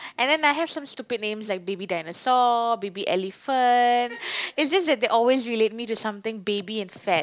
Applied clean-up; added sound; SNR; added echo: none; none; none; none.